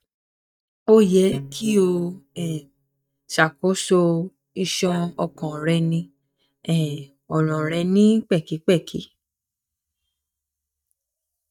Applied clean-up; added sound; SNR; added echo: neural mask model DeepFilterNet 3.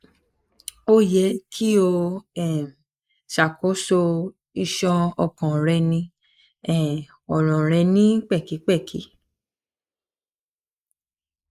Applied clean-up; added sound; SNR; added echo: neural mask model Resemble Enhance denoiser.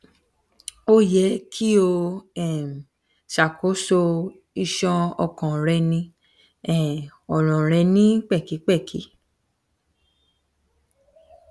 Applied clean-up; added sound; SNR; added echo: none; none; none; none.